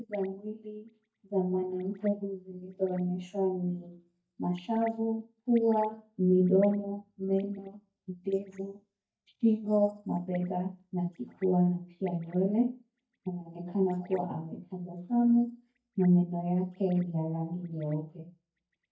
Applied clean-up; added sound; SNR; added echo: neural mask model DeepFilterNet 3.